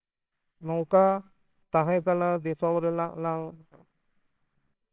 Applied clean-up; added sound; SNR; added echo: neural separator model SepFormer WHAMR!.